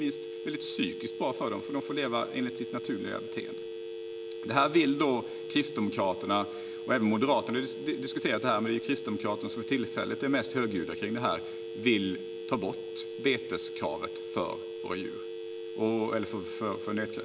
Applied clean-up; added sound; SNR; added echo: none; Telephone; 7 dB; reverberation time 1.8 s.